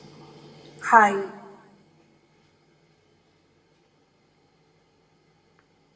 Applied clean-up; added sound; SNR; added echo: none; none; none; reverberation time 0.9 s.